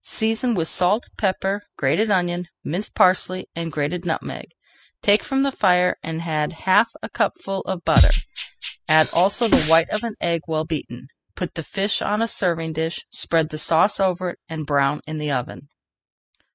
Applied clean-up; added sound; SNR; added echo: classical method spectral subtraction.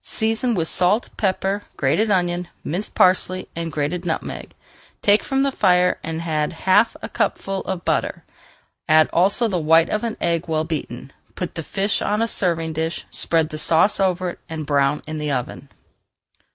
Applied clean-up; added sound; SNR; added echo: none; none; none; none.